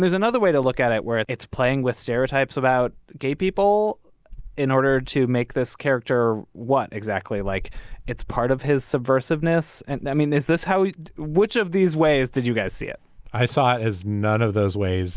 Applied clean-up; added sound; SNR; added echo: neural mask model Resemble Enhance denoiser.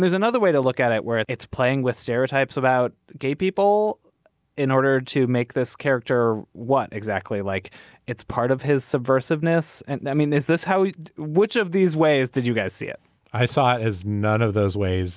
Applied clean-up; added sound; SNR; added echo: none; none; none; none.